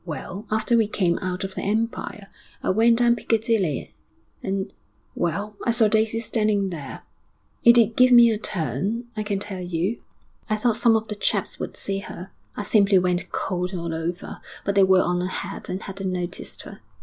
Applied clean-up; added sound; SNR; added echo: none; none; none; none.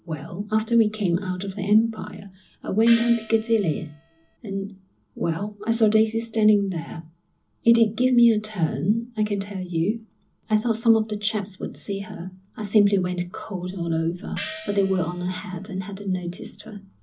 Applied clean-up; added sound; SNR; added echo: none; Gong; 15 dB; reverberation time 0.4 s.